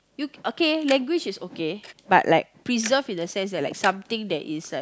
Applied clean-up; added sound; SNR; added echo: none; Tick-tock; 19 dB; none.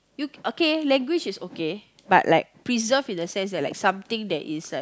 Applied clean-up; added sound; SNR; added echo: none; none; none; none.